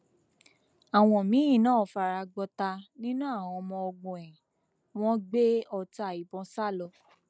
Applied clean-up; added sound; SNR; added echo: none; none; none; none.